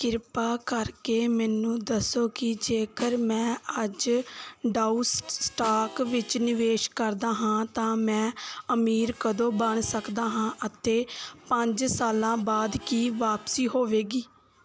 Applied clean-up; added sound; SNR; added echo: none; Snare drum + Harmonica; 19 dB; none.